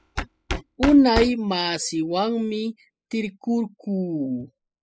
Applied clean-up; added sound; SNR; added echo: classical method spectral subtraction.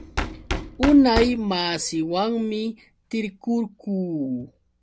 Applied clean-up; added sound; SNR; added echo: none; Knock; 10 dB; none.